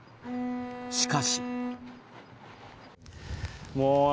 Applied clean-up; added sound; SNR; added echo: none; Bowed string instrument; 4 dB; none.